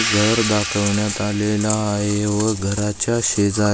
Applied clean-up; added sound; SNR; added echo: none; Hi-hat; 9 dB; none.